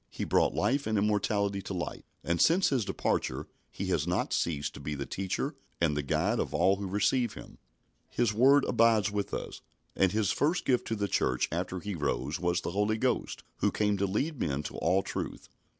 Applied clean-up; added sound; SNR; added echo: none; none; none; none.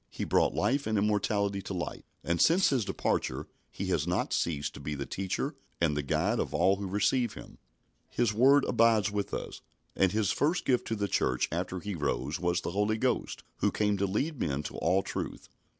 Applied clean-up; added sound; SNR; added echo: none; Rattle (instrument); 11 dB; none.